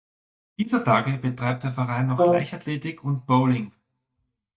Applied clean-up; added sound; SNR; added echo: neural mask model DeepFilterNet 3.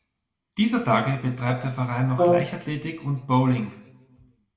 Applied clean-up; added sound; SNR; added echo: none; Brass instrument; 1 dB; reverberation time 0.7 s.